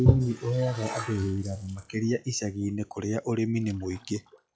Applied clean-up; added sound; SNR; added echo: classical method log-MMSE.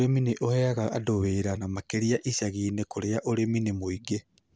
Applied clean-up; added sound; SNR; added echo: none; none; none; none.